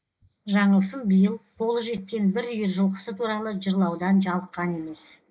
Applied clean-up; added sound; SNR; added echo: neural mask model Resemble Enhance denoiser.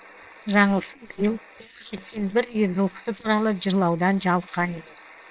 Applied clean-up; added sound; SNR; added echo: neural separator model SepFormer WHAM!.